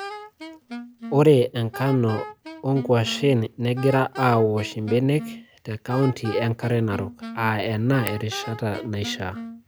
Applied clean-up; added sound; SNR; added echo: none; Wind instrument, woodwind instrument; 14 dB; none.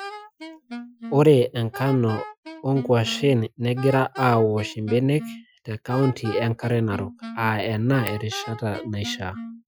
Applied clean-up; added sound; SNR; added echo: classical method Wiener filter.